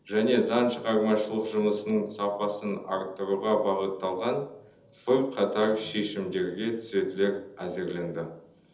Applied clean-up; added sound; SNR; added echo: none; none; none; reverberation time 1.2 s.